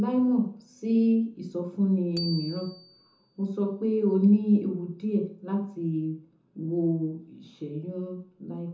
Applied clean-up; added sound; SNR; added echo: none; Bicycle bell; 17 dB; reverberation time 0.5 s.